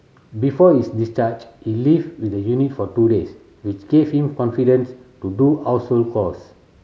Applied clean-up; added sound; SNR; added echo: none; none; none; none.